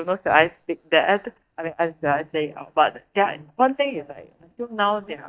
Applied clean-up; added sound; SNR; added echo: neural mask model DeepFilterNet 3.